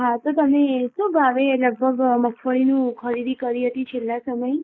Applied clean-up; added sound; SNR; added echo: neural mask model Resemble Enhance denoiser.